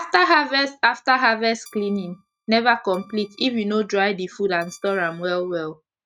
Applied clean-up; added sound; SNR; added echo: neural mask model RNNoise.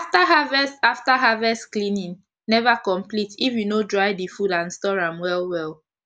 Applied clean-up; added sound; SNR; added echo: none; none; none; none.